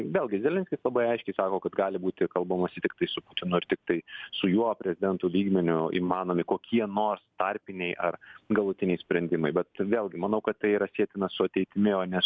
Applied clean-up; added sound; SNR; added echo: none; none; none; none.